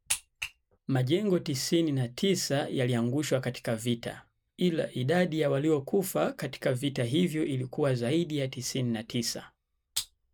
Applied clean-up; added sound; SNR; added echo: none; none; none; none.